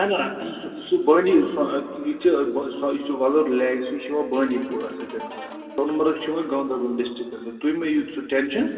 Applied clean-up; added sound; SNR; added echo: none; Guitar; 18 dB; reverberation time 2.8 s.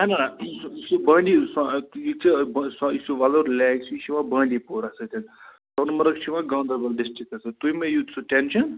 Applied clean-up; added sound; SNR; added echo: none; none; none; none.